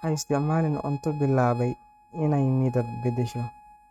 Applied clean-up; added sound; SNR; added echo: neural mask model RNNoise.